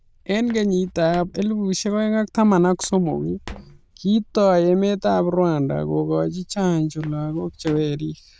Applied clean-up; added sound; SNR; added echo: neural diffusion model UNIVERSE++.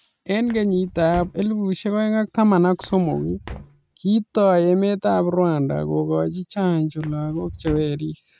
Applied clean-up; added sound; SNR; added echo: neural mask model RNNoise.